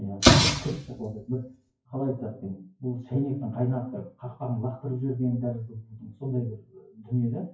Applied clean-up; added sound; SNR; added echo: classical method WPE with log-MMSE.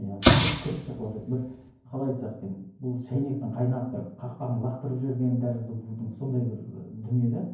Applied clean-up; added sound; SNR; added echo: none; Explosion; -4 dB; reverberation time 0.9 s.